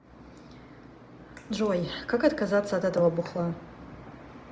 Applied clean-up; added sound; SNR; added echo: none; none; none; none.